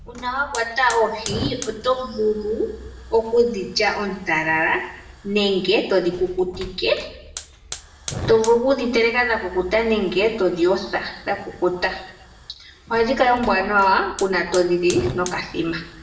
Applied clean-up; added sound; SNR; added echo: none; Hiss / Fire; 15 dB; reverberation time 0.8 s.